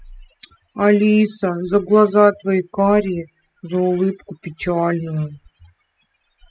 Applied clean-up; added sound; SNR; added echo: classical method spectral subtraction.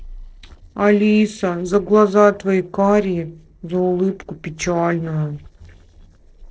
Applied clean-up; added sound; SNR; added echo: neural separator model SepFormer DNS4.